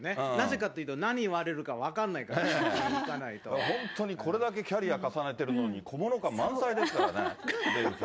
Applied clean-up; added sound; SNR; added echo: none; none; none; none.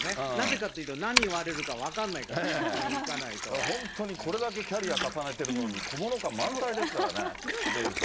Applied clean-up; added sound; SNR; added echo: none; Mechanisms + Water; 4 dB; none.